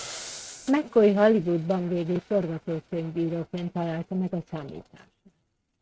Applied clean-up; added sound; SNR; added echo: neural mask model RNNoise.